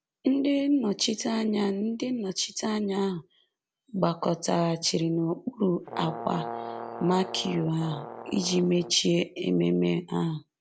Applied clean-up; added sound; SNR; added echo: none; Brass instrument; 11 dB; none.